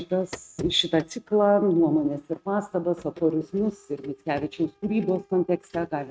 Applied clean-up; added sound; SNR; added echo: neural mask model RNNoise.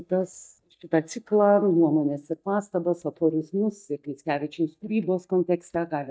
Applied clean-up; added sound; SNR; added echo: neural mask model DeepFilterNet 3.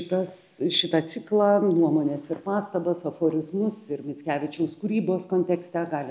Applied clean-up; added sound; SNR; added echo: none; none; none; none.